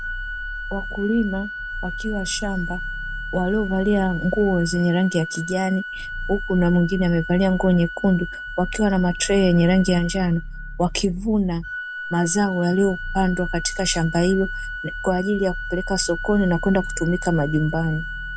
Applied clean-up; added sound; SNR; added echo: none; Growling + Organ; 8 dB; none.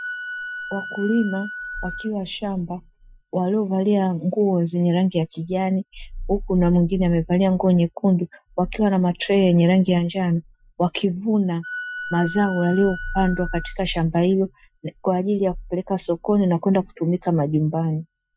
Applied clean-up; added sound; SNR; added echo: classical method Wiener filter.